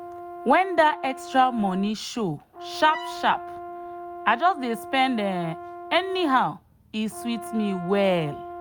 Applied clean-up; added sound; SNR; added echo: none; Brass instrument + Bowed string instrument; 13 dB; none.